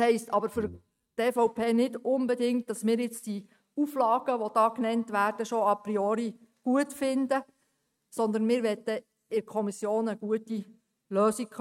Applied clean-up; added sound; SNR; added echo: neural mask model RNNoise.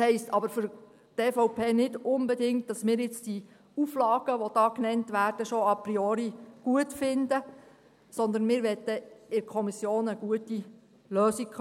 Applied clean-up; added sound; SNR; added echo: none; none; none; none.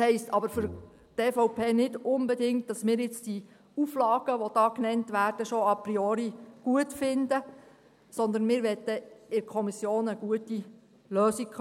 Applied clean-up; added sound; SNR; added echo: none; Brass instrument; 16 dB; none.